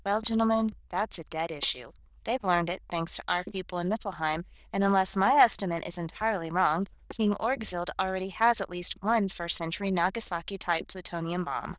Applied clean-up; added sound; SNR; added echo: neural diffusion model UNIVERSE++.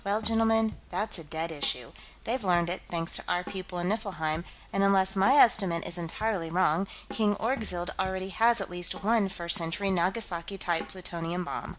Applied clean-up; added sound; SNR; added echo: none; Drum kit; 20 dB; none.